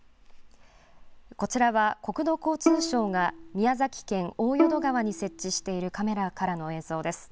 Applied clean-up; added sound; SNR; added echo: none; Bowed string instrument; 2 dB; none.